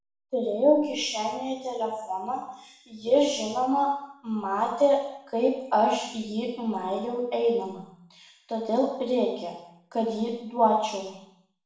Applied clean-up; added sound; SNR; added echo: none; none; none; reverberation time 0.7 s.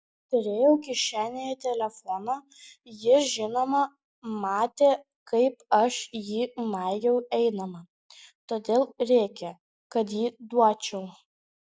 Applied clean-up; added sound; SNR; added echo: none; none; none; none.